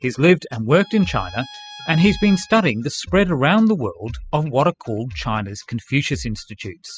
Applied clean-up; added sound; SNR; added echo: classical method spectral subtraction.